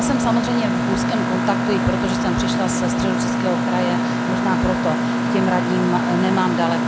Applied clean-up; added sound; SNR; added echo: none; Mechanisms; -3 dB; none.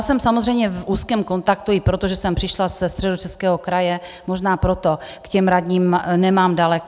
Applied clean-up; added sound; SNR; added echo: none; none; none; none.